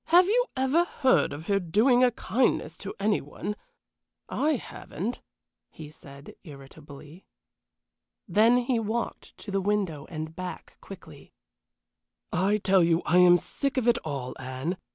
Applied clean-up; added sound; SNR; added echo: none; none; none; none.